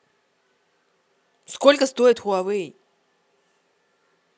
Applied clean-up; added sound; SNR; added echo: none; none; none; none.